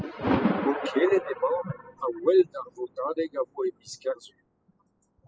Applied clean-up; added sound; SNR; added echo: classical method spectral subtraction.